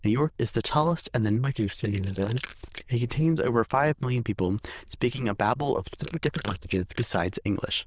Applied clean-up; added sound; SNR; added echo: neural diffusion model UNIVERSE++.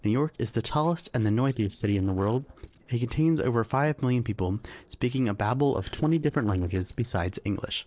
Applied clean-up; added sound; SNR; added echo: neural separator model SepFormer DNS4.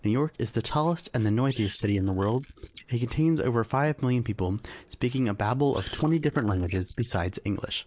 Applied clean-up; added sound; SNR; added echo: neural mask model Resemble Enhance denoiser.